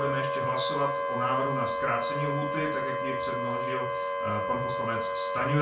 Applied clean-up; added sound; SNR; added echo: none; Wind instrument, woodwind instrument; -2 dB; reverberation time 0.2 s.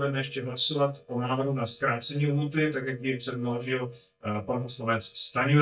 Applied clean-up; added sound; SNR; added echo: neural mask model DeepFilterNet 3.